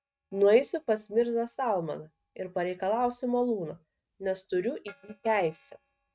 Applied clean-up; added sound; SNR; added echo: neural mask model RNNoise.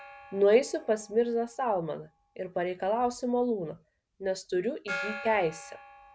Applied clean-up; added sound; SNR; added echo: none; Gong; 15 dB; none.